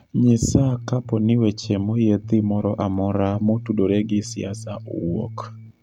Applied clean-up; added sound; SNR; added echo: none; Bass guitar; 14 dB; none.